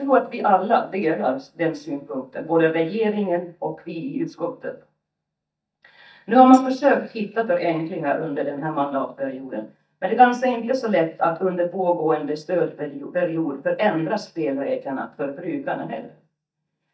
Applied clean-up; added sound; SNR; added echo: neural mask model DeepFilterNet 3.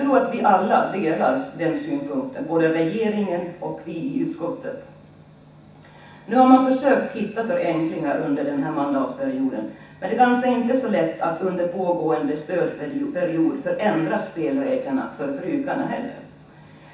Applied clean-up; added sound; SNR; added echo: none; Tambourine; 14 dB; reverberation time 0.7 s.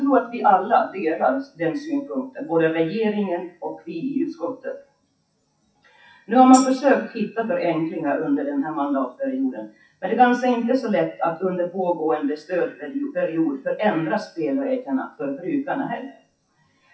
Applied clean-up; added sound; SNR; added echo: classical method WPE with log-MMSE.